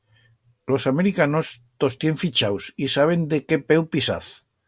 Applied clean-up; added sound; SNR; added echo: none; none; none; none.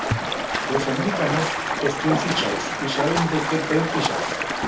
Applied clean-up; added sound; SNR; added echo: none; Stream; -1 dB; reverberation time 0.4 s.